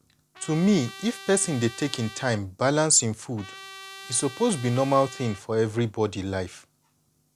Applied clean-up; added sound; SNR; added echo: none; Trumpet; 17 dB; none.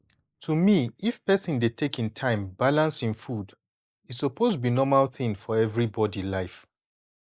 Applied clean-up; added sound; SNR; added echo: neural mask model Resemble Enhance denoiser.